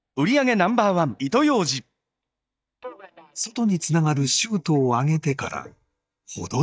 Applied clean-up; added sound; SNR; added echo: neural mask model DeepFilterNet 3.